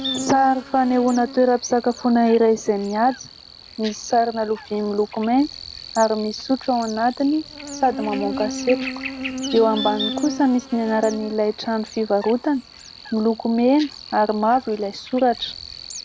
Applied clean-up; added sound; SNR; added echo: none; Buzz; 12 dB; none.